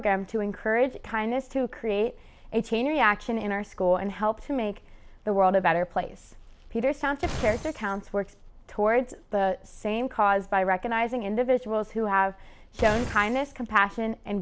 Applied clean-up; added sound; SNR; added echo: none; Glass; 9 dB; none.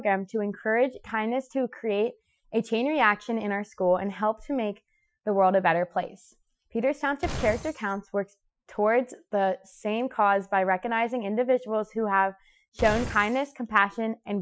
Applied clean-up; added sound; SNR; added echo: classical method Wiener filter.